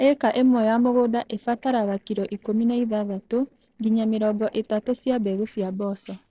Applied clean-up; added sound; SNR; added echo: neural separator model SepFormer DNS4.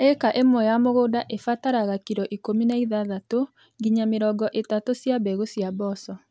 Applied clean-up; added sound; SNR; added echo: none; none; none; none.